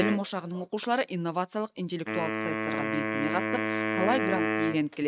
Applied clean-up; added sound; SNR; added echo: neural mask model RNNoise.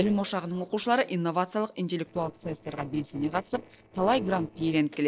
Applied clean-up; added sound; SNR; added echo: neural separator model SepFormer DNS4.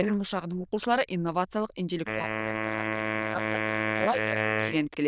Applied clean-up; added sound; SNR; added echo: neural diffusion model UNIVERSE++.